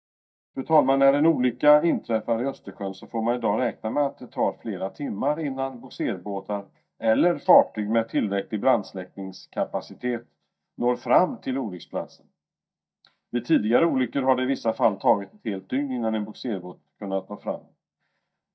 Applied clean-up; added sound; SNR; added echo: neural mask model DeepFilterNet 3.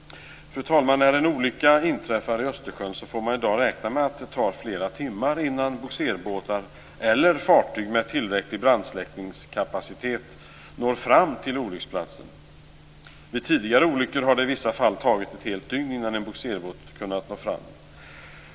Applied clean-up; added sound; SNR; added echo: none; none; none; none.